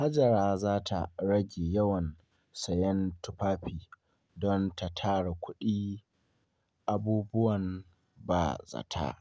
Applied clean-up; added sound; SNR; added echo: none; none; none; none.